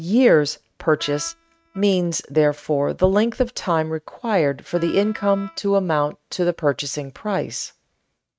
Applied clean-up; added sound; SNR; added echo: neural mask model RNNoise.